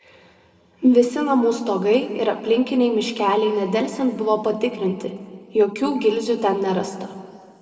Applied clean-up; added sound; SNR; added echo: none; none; none; reverberation time 2.0 s.